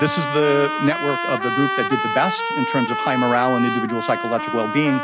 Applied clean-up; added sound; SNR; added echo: none; Trumpet; 3 dB; none.